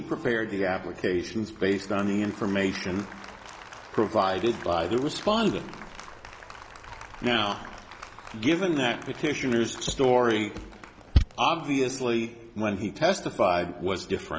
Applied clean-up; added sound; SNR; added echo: none; Applause; 19 dB; none.